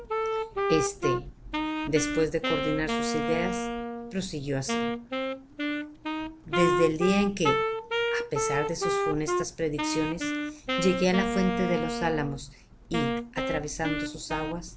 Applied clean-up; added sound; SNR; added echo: none; Wind instrument, woodwind instrument; 0 dB; none.